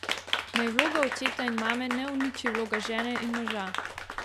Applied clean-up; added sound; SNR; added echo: none; Applause; 1 dB; none.